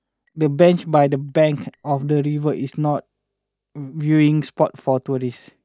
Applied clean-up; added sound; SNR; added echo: neural mask model DeepFilterNet 3.